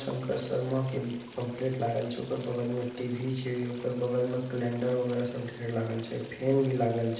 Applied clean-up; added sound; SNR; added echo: none; Stream / Trickle, dribble; 20 dB; reverberation time 0.8 s.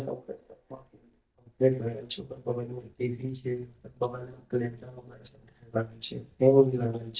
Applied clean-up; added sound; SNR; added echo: neural mask model DeepFilterNet 3.